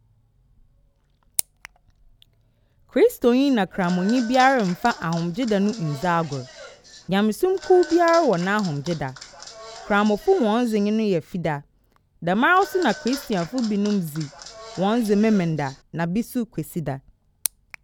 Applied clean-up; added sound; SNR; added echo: none; Applause / Clapping; 17 dB; none.